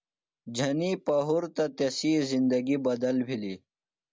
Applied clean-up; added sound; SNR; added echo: none; none; none; none.